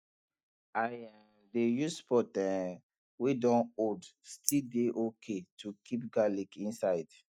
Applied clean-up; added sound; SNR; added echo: neural mask model DeepFilterNet 3.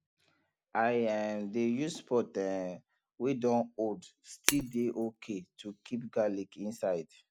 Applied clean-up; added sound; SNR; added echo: none; Shatter; 4 dB; none.